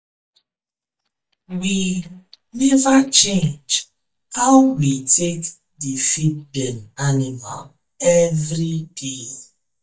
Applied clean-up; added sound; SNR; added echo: neural mask model DeepFilterNet 3.